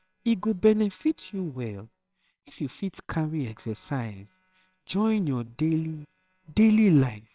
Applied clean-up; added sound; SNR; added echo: neural separator model SepFormer WHAMR!.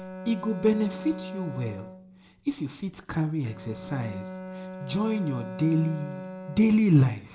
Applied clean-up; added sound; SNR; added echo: none; Bowed string instrument; 12 dB; reverberation time 0.4 s.